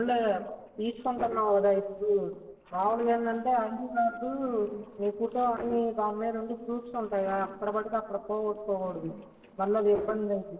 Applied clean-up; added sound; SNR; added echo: neural separator model SepFormer DNS4.